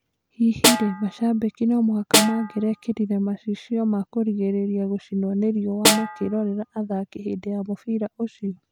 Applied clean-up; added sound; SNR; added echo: none; Snare drum; 1 dB; none.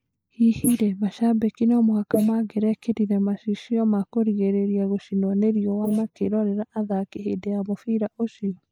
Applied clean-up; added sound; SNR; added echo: neural mask model Resemble Enhance denoiser.